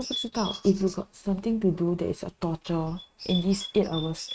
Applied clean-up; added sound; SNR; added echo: neural mask model RNNoise.